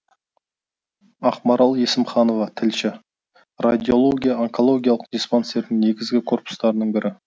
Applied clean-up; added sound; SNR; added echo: none; none; none; none.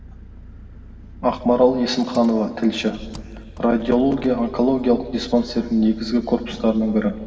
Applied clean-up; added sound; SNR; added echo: none; Engine; 19 dB; reverberation time 2.6 s.